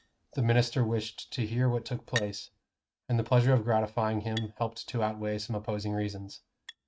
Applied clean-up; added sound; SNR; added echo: neural mask model RNNoise.